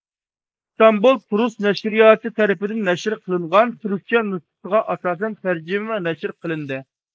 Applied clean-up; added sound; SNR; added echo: neural mask model Resemble Enhance denoiser.